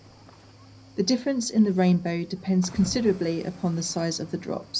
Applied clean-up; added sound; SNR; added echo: none; Cricket / Waves, surf; 20 dB; reverberation time 0.4 s.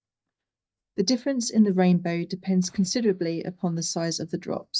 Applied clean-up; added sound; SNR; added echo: neural mask model DeepFilterNet 3.